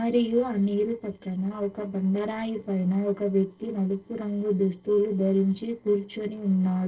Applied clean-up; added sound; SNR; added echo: neural separator model SepFormer DNS4.